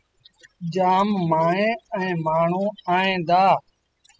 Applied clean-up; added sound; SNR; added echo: classical method spectral subtraction.